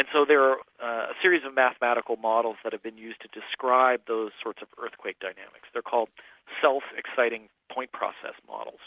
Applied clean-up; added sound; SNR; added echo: none; none; none; none.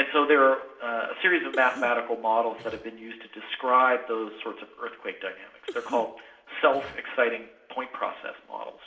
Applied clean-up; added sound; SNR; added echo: none; Cough; 17 dB; reverberation time 1.7 s.